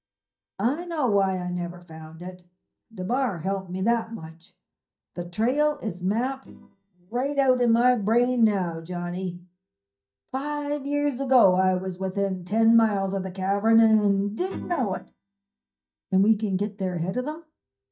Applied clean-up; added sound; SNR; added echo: neural mask model DeepFilterNet 3.